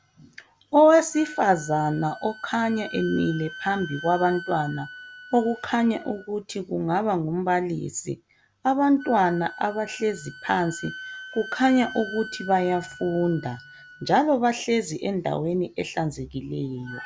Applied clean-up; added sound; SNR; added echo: none; Wind instrument, woodwind instrument; 17 dB; none.